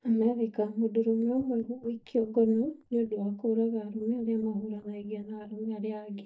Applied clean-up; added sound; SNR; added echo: neural mask model DeepFilterNet 3.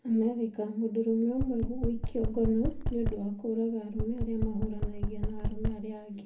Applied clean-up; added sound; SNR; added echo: none; Knock; 2 dB; reverberation time 0.3 s.